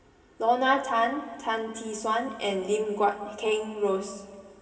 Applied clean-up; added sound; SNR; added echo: none; none; none; reverberation time 2.2 s.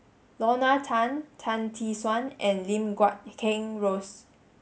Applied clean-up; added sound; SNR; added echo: none; none; none; none.